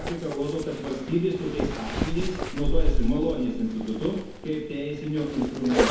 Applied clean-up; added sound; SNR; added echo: none; Zipper (clothing); -1 dB; reverberation time 1.0 s.